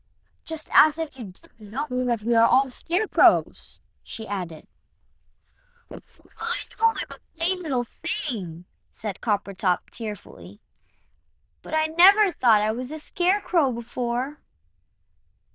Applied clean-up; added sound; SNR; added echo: neural diffusion model UNIVERSE++.